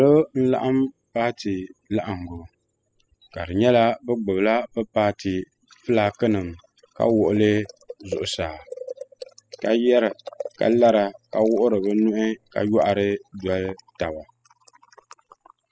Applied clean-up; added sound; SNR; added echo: classical method spectral subtraction.